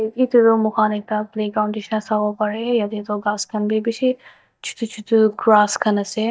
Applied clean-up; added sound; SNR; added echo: neural mask model DeepFilterNet 3.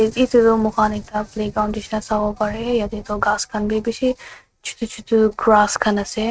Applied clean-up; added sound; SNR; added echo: neural mask model RNNoise.